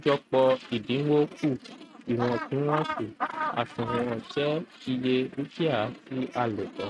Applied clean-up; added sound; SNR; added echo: neural mask model RNNoise.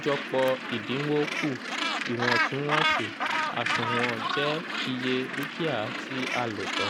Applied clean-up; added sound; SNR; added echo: none; Gull, seagull; -1 dB; none.